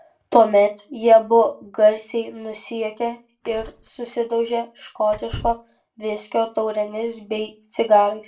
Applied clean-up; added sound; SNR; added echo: none; Door / Car; 18 dB; reverberation time 0.2 s.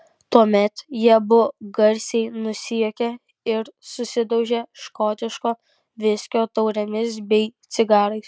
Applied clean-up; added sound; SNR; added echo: none; none; none; none.